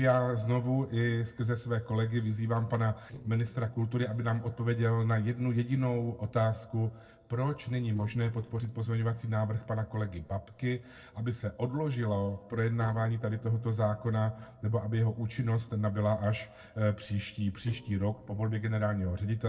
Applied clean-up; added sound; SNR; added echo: neural separator model SepFormer DNS4.